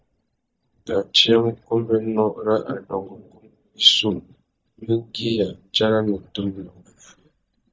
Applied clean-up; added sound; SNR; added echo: neural mask model DeepFilterNet 3.